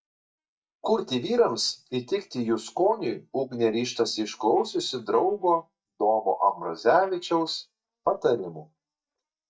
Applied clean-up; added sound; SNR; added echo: neural mask model DeepFilterNet 3.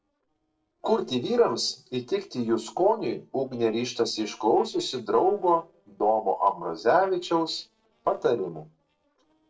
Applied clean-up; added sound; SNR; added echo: neural separator model SepFormer DNS4.